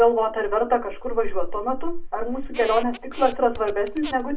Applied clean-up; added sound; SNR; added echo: none; Squeak; 17 dB; reverberation time 0.2 s.